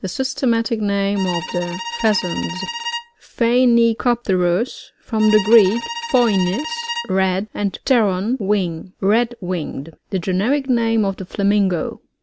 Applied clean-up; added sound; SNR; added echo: none; Bowed string instrument; 10 dB; none.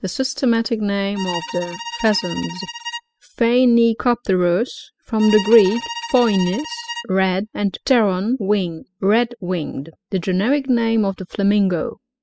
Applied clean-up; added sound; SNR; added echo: classical method spectral subtraction.